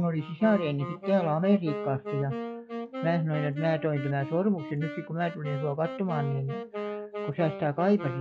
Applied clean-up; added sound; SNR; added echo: classical method log-MMSE.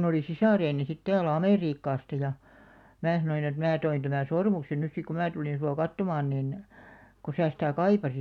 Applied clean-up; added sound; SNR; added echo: none; none; none; none.